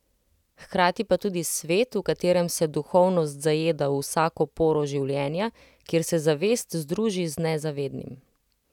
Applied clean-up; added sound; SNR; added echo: none; none; none; none.